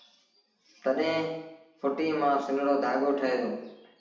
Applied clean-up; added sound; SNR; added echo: none; none; none; reverberation time 0.8 s.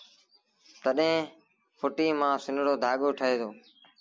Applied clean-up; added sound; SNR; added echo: none; none; none; none.